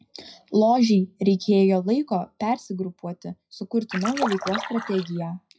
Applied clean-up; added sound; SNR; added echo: classical method WPE with log-MMSE.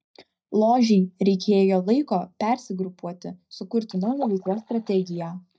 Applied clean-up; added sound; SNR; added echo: neural mask model DeepFilterNet 3.